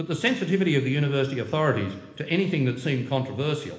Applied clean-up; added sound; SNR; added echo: none; none; none; reverberation time 1.1 s.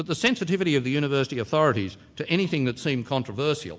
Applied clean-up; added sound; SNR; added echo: none; none; none; none.